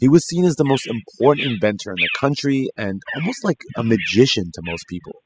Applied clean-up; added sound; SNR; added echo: classical method spectral subtraction.